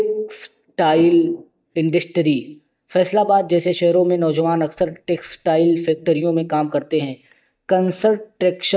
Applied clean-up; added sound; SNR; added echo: neural mask model DeepFilterNet 3.